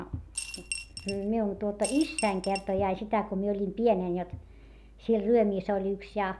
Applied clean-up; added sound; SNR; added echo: none; Coin (dropping) / Glass; 10 dB; none.